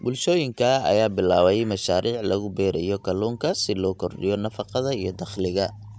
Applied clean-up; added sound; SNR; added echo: none; none; none; none.